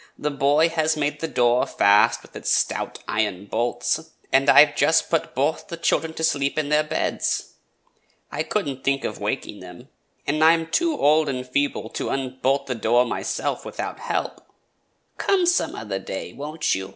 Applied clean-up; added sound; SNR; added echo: none; none; none; none.